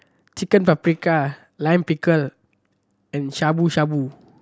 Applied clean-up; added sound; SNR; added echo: none; none; none; none.